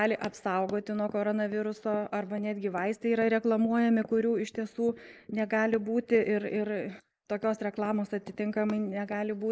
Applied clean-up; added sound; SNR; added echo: neural mask model Resemble Enhance denoiser.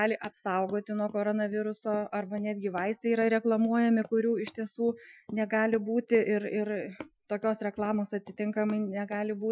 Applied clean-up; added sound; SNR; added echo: classical method Wiener filter.